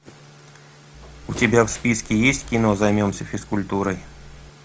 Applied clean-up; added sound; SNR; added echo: none; Bird; 17 dB; none.